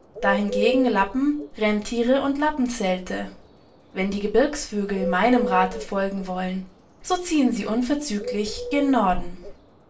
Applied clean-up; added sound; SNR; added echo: none; Bird; 10 dB; reverberation time 0.3 s.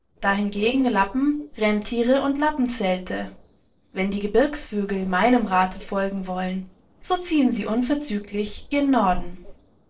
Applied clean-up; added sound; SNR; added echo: neural separator model SepFormer DNS4.